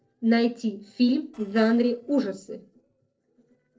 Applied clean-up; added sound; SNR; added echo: neural separator model SepFormer DNS4.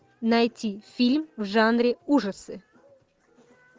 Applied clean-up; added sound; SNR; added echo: none; none; none; none.